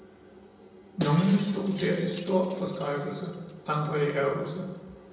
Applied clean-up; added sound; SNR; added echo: none; Shatter; 16 dB; reverberation time 1.0 s.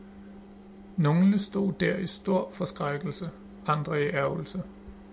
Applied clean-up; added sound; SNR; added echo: none; none; none; none.